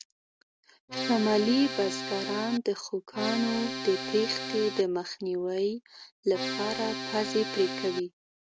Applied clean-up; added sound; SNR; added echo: none; Accordion; 5 dB; none.